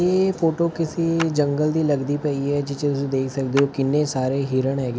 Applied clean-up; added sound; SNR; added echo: none; Clapping; 18 dB; none.